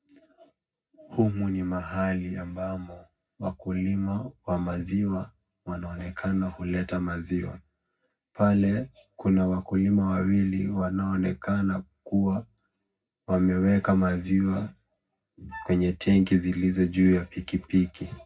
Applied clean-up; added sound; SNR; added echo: none; Wind instrument, woodwind instrument; 19 dB; reverberation time 0.3 s.